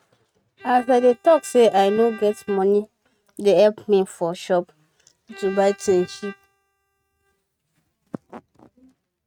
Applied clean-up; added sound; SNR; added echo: neural mask model RNNoise.